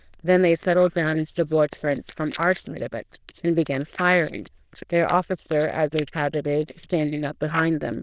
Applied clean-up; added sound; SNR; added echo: neural diffusion model UNIVERSE++.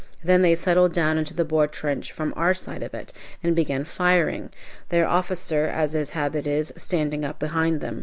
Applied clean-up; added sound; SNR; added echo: none; none; none; none.